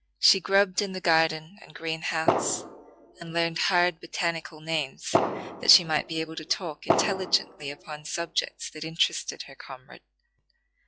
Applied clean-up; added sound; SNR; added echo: classical method log-MMSE.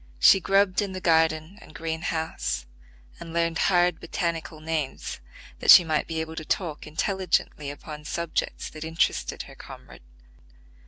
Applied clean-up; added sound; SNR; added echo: none; none; none; none.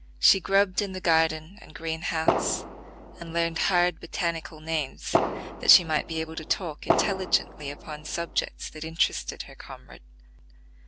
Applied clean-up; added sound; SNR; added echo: none; Fireworks; 2 dB; none.